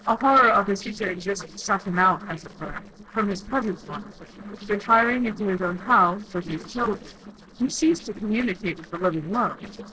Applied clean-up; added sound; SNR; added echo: neural separator model SepFormer DNS4.